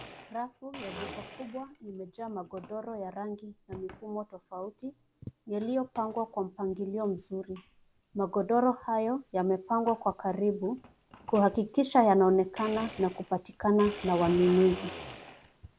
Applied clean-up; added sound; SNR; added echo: none; Domestic sounds, home sounds; 18 dB; none.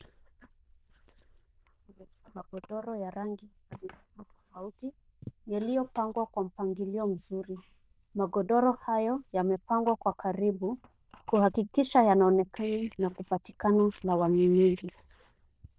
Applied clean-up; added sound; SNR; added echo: neural diffusion model UNIVERSE++.